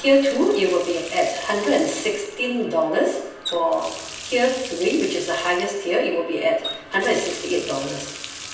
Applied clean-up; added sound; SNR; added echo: none; Water tap, faucet; 14 dB; reverberation time 0.9 s.